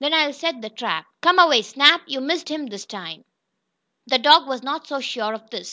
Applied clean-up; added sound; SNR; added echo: none; none; none; none.